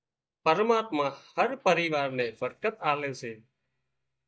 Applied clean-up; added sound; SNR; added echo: neural mask model DeepFilterNet 3.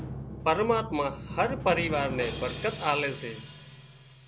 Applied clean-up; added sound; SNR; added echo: none; Drum; 8 dB; none.